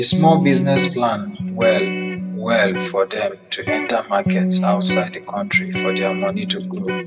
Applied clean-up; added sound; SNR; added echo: none; Electric guitar; 3 dB; reverberation time 0.7 s.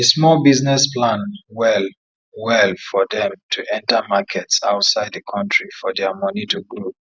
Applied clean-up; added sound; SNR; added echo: none; none; none; none.